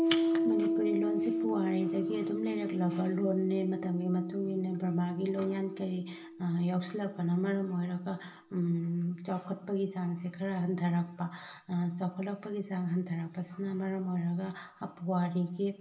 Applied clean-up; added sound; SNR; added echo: none; Piano; 4 dB; reverberation time 0.2 s.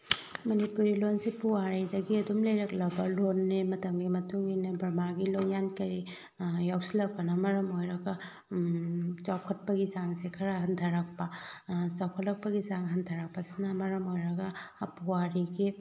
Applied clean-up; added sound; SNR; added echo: none; none; none; none.